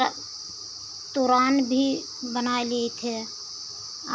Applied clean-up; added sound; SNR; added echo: none; none; none; none.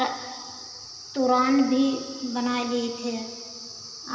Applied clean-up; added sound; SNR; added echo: none; none; none; reverberation time 2.1 s.